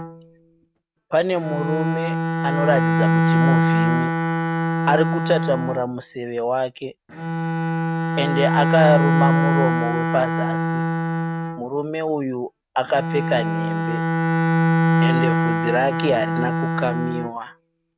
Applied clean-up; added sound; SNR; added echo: neural mask model RNNoise.